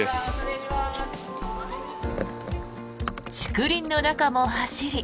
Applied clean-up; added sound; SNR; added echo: none; none; none; none.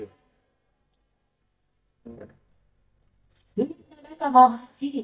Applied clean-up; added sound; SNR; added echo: neural mask model DeepFilterNet 3.